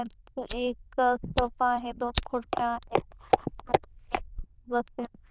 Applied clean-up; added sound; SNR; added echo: neural diffusion model UNIVERSE++.